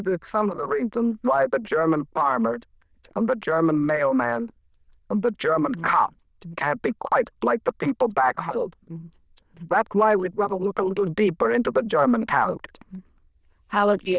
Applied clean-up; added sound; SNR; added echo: neural diffusion model UNIVERSE++.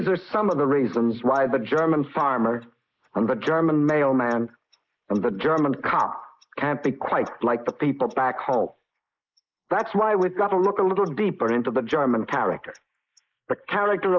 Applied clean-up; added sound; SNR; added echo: neural mask model Resemble Enhance denoiser.